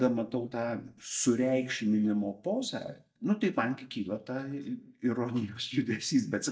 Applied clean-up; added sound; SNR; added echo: neural mask model DeepFilterNet 3.